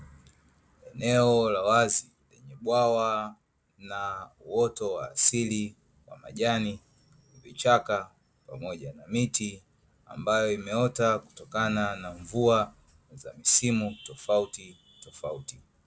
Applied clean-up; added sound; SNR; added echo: none; none; none; none.